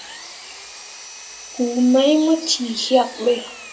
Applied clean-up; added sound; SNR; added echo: none; Power tool; 17 dB; reverberation time 0.2 s.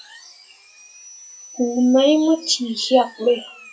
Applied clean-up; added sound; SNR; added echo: classical method WPE with log-MMSE.